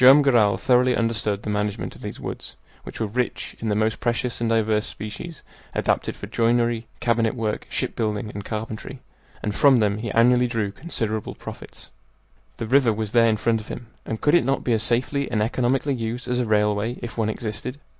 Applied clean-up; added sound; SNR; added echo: none; none; none; none.